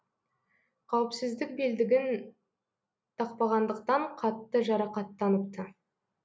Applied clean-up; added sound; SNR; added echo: none; none; none; none.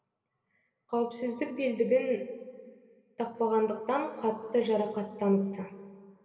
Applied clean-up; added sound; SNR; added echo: none; none; none; reverberation time 2.0 s.